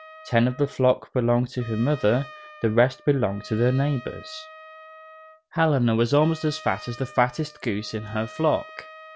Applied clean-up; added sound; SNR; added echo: none; Trumpet; 20 dB; none.